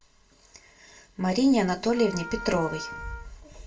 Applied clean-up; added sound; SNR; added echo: none; Wind instrument, woodwind instrument; 13 dB; reverberation time 0.2 s.